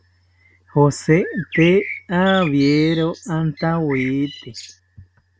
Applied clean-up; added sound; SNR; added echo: none; Bird; 13 dB; none.